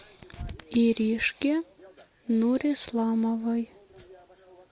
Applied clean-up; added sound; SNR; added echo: none; none; none; none.